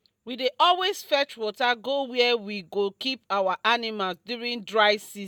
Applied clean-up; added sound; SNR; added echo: none; none; none; none.